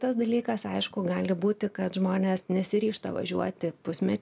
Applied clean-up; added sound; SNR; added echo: none; none; none; none.